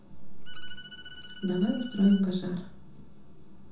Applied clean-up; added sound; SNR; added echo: none; Bowed string instrument; 18 dB; reverberation time 0.6 s.